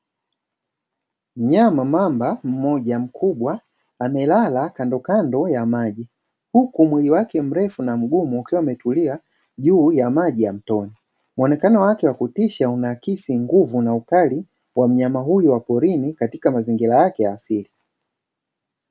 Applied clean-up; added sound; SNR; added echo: none; none; none; none.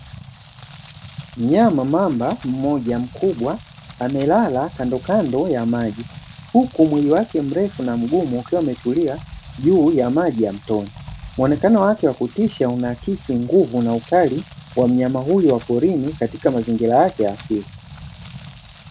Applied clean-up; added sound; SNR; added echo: none; Rain; 17 dB; none.